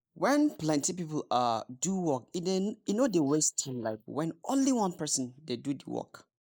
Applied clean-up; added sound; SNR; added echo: neural mask model Resemble Enhance denoiser.